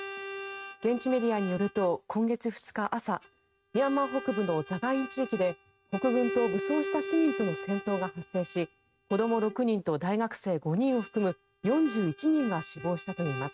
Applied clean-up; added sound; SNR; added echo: neural mask model RNNoise.